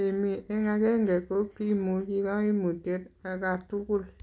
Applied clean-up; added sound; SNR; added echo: none; none; none; none.